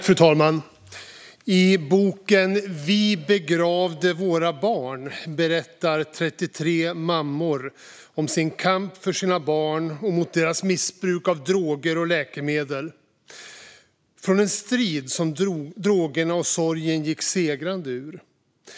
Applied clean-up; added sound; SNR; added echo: none; none; none; none.